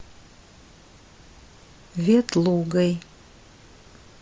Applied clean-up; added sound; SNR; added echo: none; none; none; none.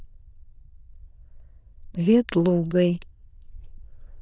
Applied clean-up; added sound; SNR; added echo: neural diffusion model UNIVERSE++.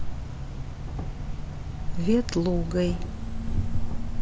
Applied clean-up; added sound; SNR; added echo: none; Cricket; -3 dB; none.